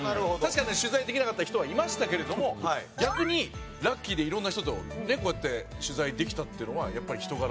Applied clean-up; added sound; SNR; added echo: none; none; none; none.